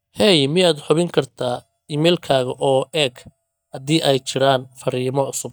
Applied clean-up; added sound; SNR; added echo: neural mask model DeepFilterNet 3.